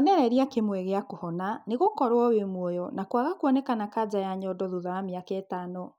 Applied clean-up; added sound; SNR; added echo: none; none; none; none.